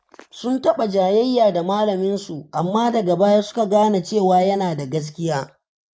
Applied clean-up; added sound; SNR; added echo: neural mask model Resemble Enhance denoiser.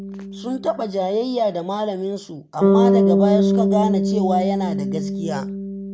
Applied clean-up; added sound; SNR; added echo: none; Bass guitar; -4 dB; none.